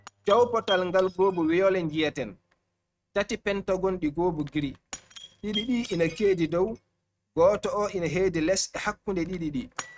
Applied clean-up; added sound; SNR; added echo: neural mask model RNNoise.